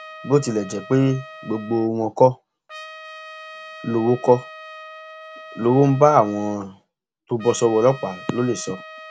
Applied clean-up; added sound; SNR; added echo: none; Trumpet; 18 dB; none.